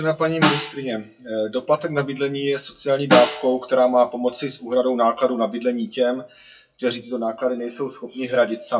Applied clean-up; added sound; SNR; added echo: classical method WPE with log-MMSE.